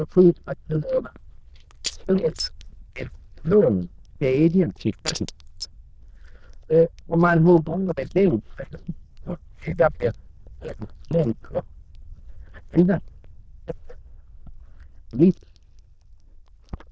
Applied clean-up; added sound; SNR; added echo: neural diffusion model UNIVERSE++.